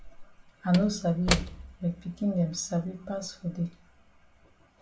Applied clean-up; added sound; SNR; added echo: none; Slam / Wood; 8 dB; reverberation time 0.3 s.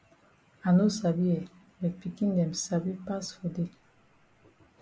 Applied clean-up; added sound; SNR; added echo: none; none; none; none.